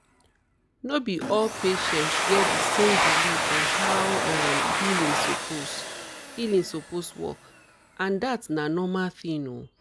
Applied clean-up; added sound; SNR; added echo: none; Domestic sounds, home sounds; -1 dB; none.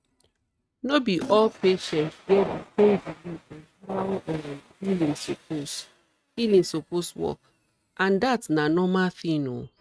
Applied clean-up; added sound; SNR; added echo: neural mask model RNNoise.